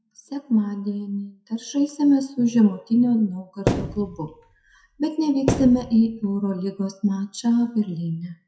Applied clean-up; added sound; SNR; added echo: classical method WPE with log-MMSE.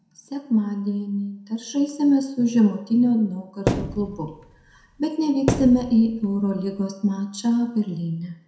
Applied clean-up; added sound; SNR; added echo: none; Thump, thud; 6 dB; reverberation time 0.6 s.